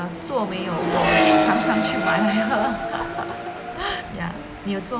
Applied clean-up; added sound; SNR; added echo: none; Accelerating, revving, vroom; -2 dB; none.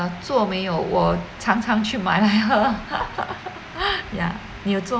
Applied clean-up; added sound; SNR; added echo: none; none; none; none.